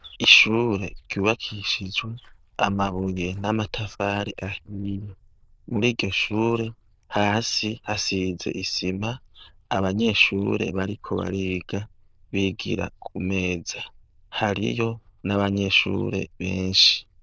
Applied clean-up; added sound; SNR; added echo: neural diffusion model UNIVERSE++.